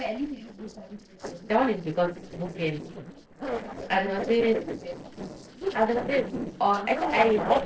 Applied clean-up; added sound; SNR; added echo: neural separator model SepFormer DNS4.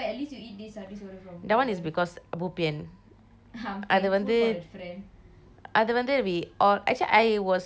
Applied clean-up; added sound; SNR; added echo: none; none; none; none.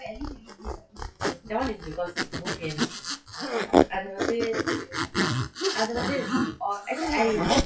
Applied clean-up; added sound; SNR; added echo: classical method WPE with log-MMSE.